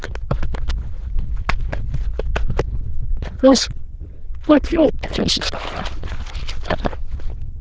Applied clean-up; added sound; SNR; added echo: neural diffusion model UNIVERSE++.